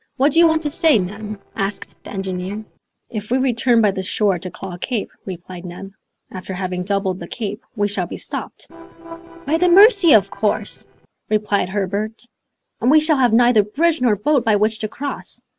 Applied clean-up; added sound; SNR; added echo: neural separator model SepFormer DNS4.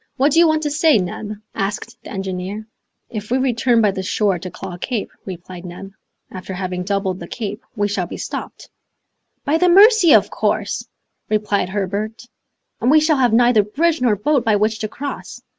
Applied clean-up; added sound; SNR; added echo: none; none; none; none.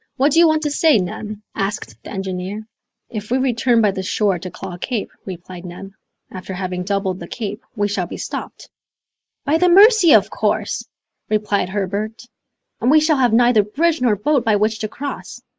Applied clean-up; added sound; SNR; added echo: neural mask model Resemble Enhance denoiser.